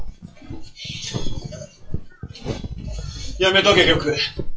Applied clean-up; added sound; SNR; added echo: classical method WPE with log-MMSE.